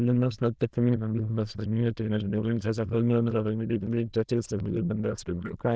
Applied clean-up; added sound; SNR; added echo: neural diffusion model UNIVERSE++.